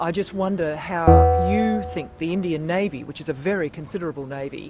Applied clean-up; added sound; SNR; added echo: none; Bell; -5 dB; none.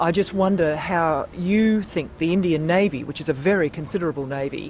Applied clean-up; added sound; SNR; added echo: none; none; none; none.